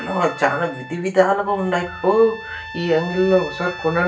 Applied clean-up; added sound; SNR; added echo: none; Trumpet; 15 dB; reverberation time 0.2 s.